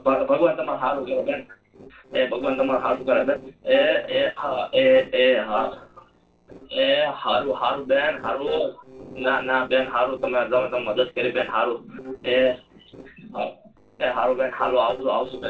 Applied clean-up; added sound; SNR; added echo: neural separator model SepFormer DNS4.